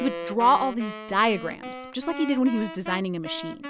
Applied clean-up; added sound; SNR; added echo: none; Wind instrument, woodwind instrument; 11 dB; none.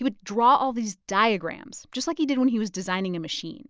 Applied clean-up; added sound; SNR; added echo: none; none; none; none.